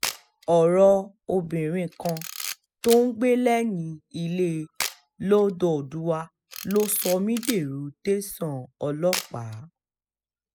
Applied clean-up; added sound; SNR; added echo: classical method spectral subtraction.